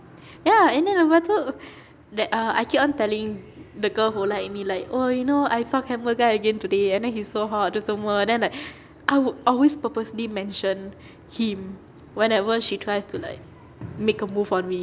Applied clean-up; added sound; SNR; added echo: none; none; none; none.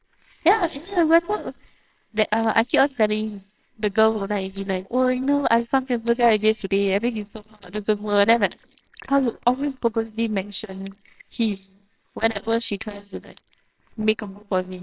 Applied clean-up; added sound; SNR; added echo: neural separator model SepFormer WHAMR!.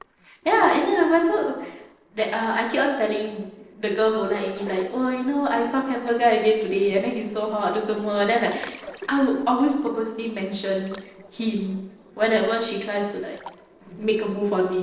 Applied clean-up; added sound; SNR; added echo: neural separator model SepFormer DNS4.